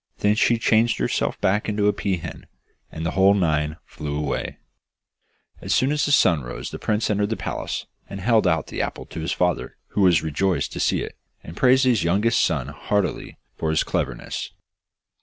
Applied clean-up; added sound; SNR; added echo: none; none; none; none.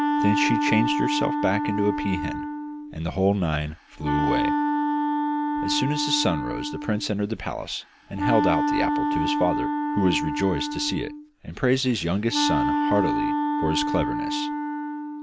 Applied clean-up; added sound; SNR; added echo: none; Wind instrument, woodwind instrument; -1 dB; none.